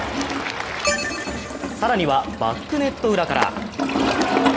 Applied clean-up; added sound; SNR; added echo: none; Toilet flush; 4 dB; none.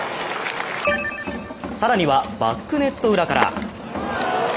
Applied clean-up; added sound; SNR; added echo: none; none; none; none.